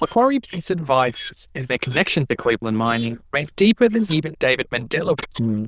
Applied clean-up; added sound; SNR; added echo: neural diffusion model UNIVERSE++.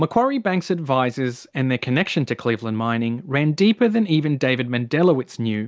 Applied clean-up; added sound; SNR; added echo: none; none; none; none.